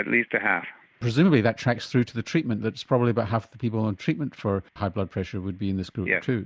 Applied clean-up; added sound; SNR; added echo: none; none; none; none.